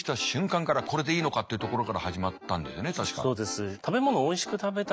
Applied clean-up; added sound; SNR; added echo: none; none; none; none.